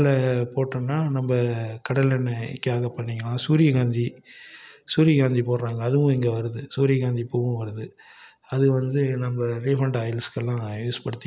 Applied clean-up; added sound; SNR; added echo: none; none; none; none.